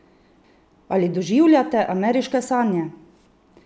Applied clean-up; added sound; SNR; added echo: none; none; none; none.